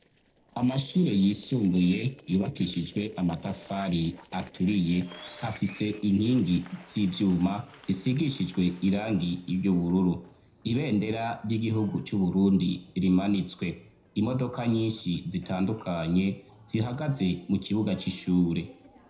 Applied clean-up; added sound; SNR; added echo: neural separator model SepFormer DNS4.